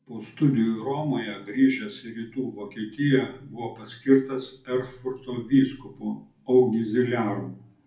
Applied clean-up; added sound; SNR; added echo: none; none; none; reverberation time 0.4 s.